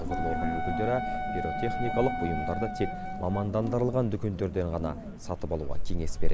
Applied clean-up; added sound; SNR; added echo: none; Wind instrument, woodwind instrument + Wind; -2 dB; none.